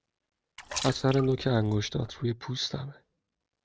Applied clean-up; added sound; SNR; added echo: neural mask model RNNoise.